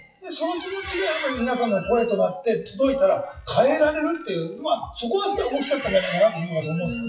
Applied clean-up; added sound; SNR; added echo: classical method WPE with log-MMSE.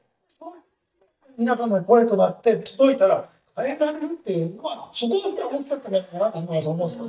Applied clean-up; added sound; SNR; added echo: neural mask model DeepFilterNet 3.